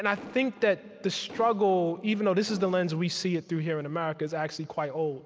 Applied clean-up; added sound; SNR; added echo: none; Explosion; 18 dB; none.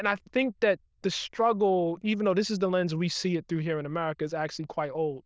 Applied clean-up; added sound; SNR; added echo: neural diffusion model UNIVERSE++.